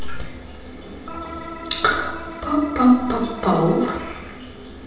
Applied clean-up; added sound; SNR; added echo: none; Organ; 11 dB; reverberation time 0.9 s.